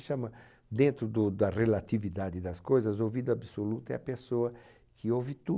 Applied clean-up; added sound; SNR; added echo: none; none; none; none.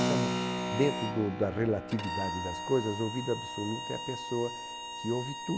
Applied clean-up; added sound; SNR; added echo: none; Bowed string instrument + Keyboard (musical); 3 dB; none.